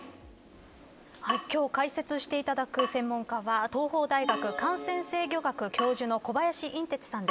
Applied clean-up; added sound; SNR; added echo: none; Drip / Water tap, faucet; 9 dB; none.